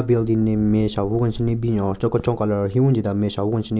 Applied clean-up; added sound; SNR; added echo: none; none; none; none.